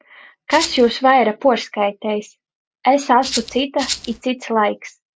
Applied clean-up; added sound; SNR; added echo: none; Rattle (instrument); 9 dB; none.